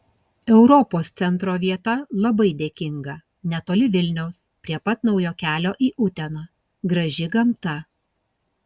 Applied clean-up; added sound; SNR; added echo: none; none; none; none.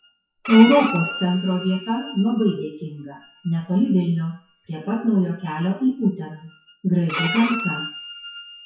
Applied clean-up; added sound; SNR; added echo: classical method WPE with log-MMSE.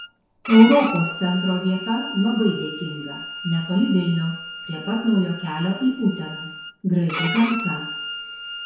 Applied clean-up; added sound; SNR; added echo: none; Bowed string instrument; 10 dB; reverberation time 0.7 s.